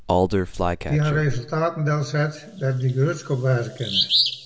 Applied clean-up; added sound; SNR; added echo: none; Bird vocalization, bird call, bird song; 2 dB; reverberation time 1.1 s.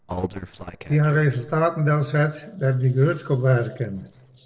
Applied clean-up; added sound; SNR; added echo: neural separator model SepFormer DNS4.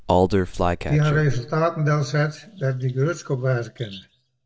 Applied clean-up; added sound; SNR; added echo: neural mask model DeepFilterNet 3.